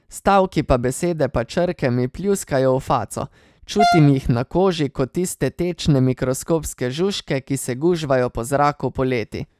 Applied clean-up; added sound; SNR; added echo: none; Brass instrument; 2 dB; none.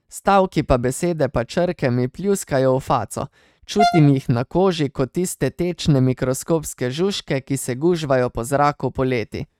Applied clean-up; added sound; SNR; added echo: neural mask model RNNoise.